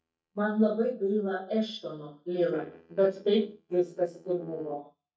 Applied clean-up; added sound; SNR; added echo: neural mask model DeepFilterNet 3.